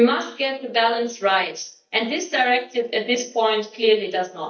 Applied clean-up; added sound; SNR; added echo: neural mask model DeepFilterNet 3.